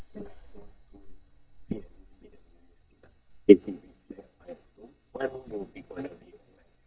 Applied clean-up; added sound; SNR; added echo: neural mask model DeepFilterNet 3.